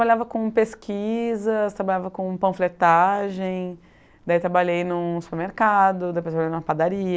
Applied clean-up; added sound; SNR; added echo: none; none; none; none.